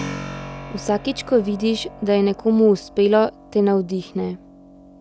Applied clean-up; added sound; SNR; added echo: none; Keyboard (musical); 16 dB; none.